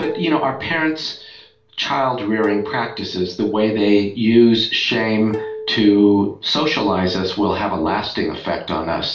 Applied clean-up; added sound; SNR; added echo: none; Plucked string instrument; 16 dB; reverberation time 0.3 s.